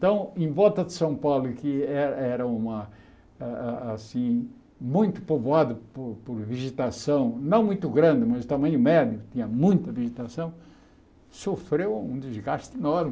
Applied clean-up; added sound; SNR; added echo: none; none; none; none.